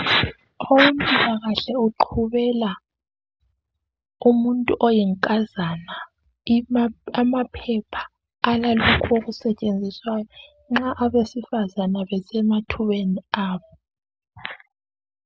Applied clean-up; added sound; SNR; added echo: none; none; none; none.